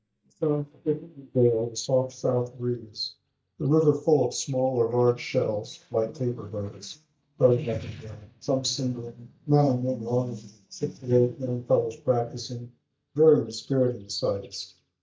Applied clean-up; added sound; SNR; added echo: neural mask model DeepFilterNet 3.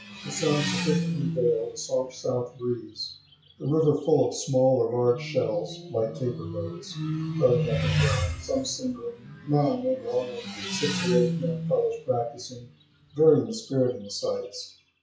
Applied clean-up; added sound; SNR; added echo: classical method WPE with log-MMSE.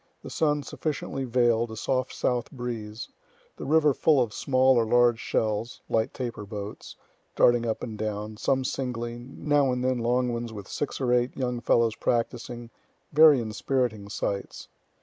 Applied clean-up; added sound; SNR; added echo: none; none; none; none.